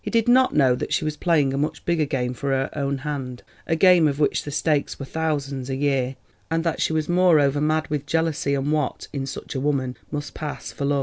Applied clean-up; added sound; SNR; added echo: none; none; none; none.